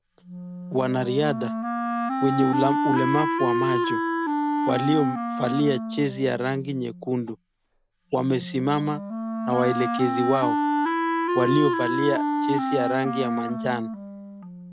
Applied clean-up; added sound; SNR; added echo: none; Wind instrument, woodwind instrument; 1 dB; none.